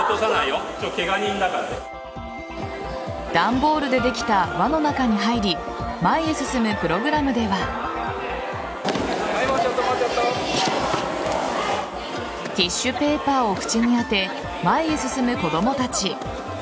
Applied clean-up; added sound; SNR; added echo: none; none; none; none.